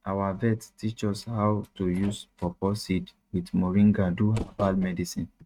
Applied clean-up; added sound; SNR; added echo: neural mask model RNNoise.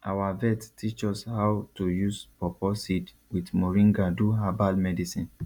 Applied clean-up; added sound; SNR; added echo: none; none; none; none.